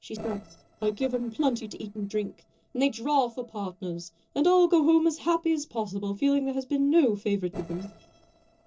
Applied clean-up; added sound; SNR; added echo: neural separator model SepFormer DNS4.